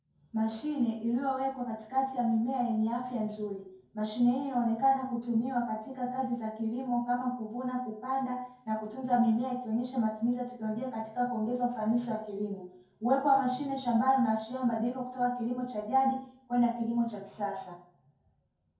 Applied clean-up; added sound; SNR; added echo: none; none; none; reverberation time 0.6 s.